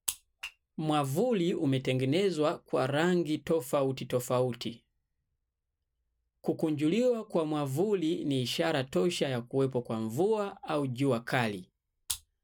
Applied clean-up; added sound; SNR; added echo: none; none; none; none.